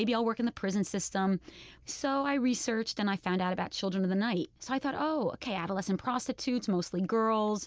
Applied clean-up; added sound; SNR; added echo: none; none; none; none.